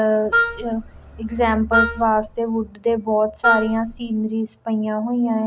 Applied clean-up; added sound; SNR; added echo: none; Wind instrument, woodwind instrument; 2 dB; none.